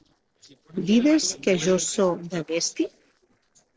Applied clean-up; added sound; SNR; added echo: neural separator model SepFormer DNS4.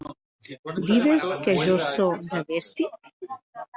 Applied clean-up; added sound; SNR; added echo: none; none; none; none.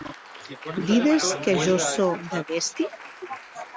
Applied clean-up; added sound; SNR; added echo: none; Applause; 18 dB; none.